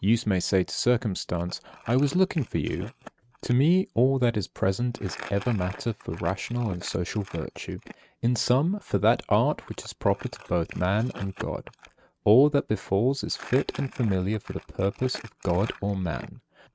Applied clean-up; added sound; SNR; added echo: neural mask model RNNoise.